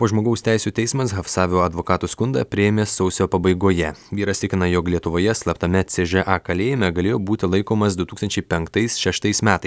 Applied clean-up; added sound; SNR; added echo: none; none; none; none.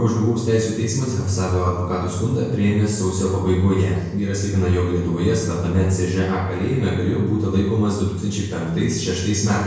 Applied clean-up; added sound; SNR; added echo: none; none; none; reverberation time 1.0 s.